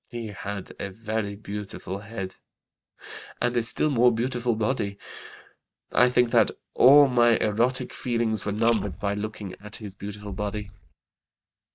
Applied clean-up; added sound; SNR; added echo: neural mask model DeepFilterNet 3.